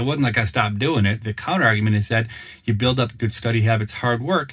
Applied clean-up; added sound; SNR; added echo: none; none; none; reverberation time 0.4 s.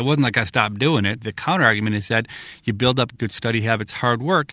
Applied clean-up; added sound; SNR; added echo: none; none; none; none.